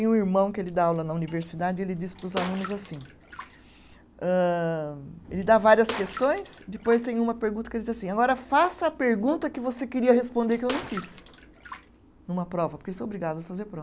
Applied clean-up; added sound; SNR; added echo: none; Bathtub (filling or washing) / Water / Splash, splatter; 12 dB; none.